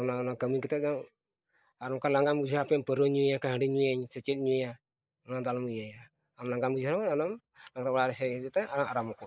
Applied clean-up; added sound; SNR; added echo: neural mask model Resemble Enhance denoiser.